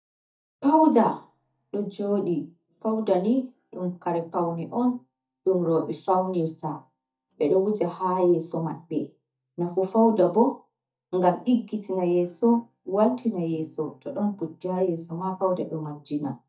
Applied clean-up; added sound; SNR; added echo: neural mask model DeepFilterNet 3.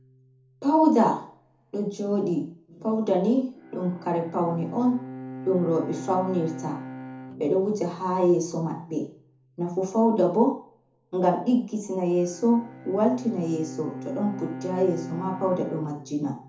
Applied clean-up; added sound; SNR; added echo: none; Bowed string instrument; 15 dB; reverberation time 0.7 s.